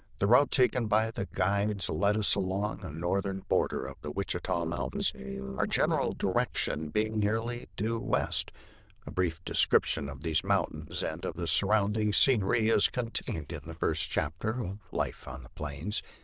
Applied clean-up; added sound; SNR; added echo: neural diffusion model UNIVERSE++.